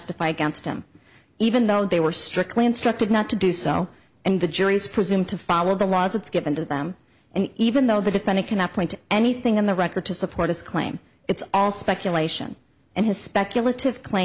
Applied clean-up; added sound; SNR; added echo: none; none; none; none.